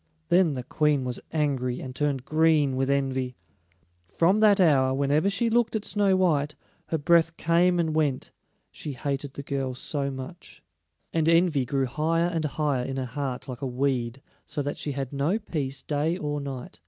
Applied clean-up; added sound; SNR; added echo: none; none; none; none.